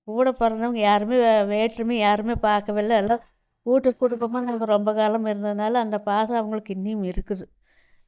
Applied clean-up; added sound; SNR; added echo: neural mask model DeepFilterNet 3.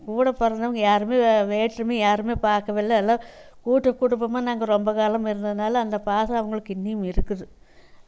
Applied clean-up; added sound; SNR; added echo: none; none; none; none.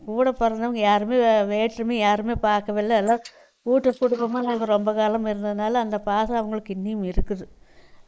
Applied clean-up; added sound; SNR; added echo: neural mask model Resemble Enhance denoiser.